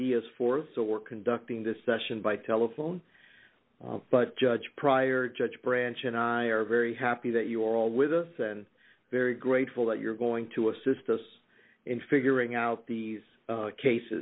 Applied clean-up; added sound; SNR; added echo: none; none; none; none.